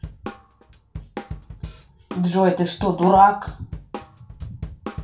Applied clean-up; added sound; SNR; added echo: none; Drum kit; 13 dB; reverberation time 0.3 s.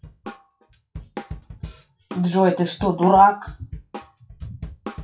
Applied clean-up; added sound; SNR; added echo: classical method WPE with log-MMSE.